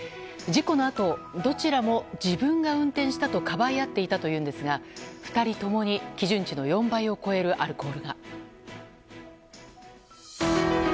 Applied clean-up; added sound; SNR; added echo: none; none; none; none.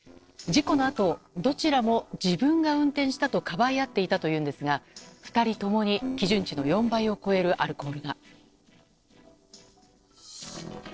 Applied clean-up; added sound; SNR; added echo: neural separator model SepFormer DNS4.